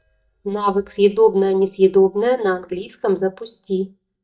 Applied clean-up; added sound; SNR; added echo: neural mask model DeepFilterNet 3.